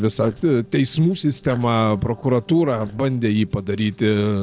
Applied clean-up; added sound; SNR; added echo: neural separator model SepFormer DNS4.